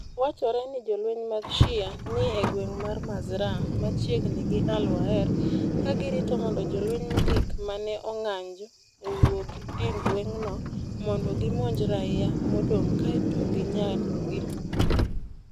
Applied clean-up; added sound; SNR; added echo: none; Car; -5 dB; none.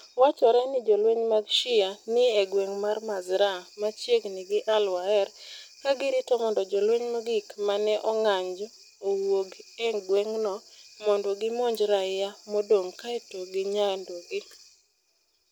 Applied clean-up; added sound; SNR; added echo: none; none; none; none.